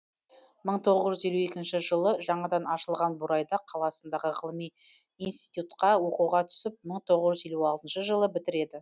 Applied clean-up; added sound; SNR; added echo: none; none; none; none.